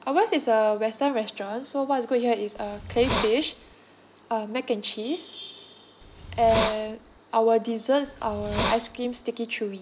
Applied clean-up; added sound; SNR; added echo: none; Hiss; 5 dB; none.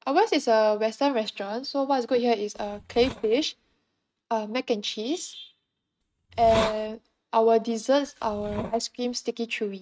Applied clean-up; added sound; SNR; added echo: neural mask model RNNoise.